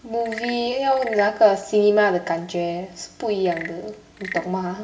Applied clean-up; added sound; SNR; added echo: none; Wood / Percussion / Frog; 17 dB; reverberation time 0.8 s.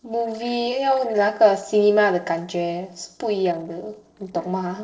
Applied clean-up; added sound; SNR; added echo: neural separator model SepFormer DNS4.